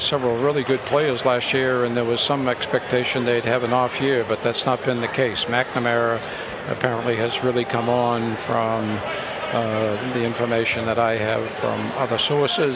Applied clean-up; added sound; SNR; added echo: none; none; none; none.